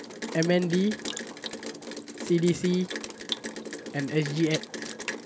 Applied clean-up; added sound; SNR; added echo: none; Rain; 8 dB; none.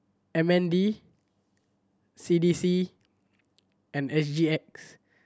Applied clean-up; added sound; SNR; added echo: none; none; none; none.